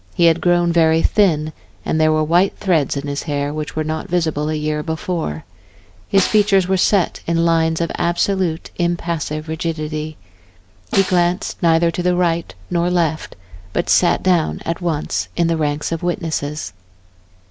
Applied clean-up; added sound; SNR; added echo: none; Snare drum; 13 dB; none.